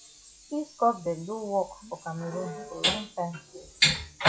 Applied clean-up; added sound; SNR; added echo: classical method log-MMSE.